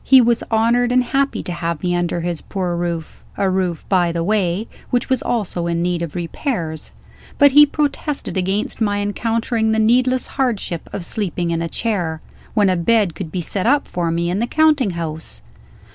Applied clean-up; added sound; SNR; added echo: none; none; none; none.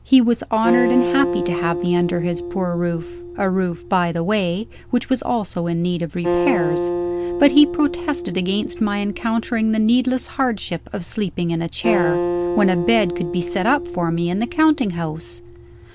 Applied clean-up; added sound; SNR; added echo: none; Acoustic guitar; 5 dB; none.